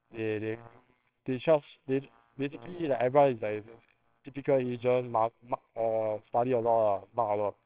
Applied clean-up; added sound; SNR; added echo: neural separator model SepFormer WHAMR!.